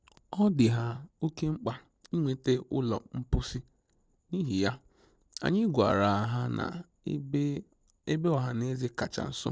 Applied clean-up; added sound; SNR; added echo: none; none; none; none.